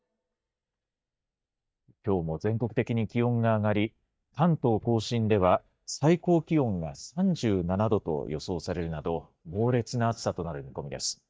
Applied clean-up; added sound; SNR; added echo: neural mask model DeepFilterNet 3.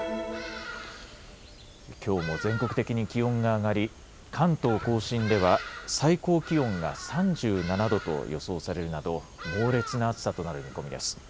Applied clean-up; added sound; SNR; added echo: none; Bird vocalization, bird call, bird song; 13 dB; none.